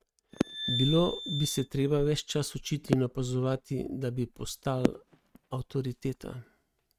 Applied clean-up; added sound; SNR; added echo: neural mask model RNNoise.